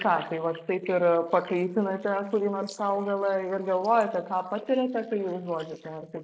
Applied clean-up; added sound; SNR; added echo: neural mask model Resemble Enhance denoiser.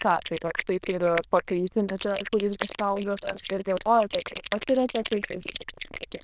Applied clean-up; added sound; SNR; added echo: neural diffusion model UNIVERSE++.